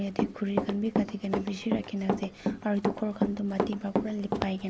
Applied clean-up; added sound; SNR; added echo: none; Run; 1 dB; none.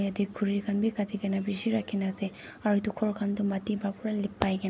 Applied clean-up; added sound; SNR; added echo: none; none; none; none.